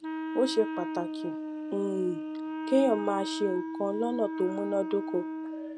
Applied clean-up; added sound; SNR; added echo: none; Wind instrument, woodwind instrument; 4 dB; none.